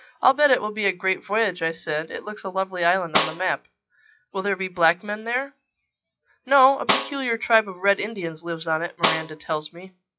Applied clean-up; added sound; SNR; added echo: classical method log-MMSE.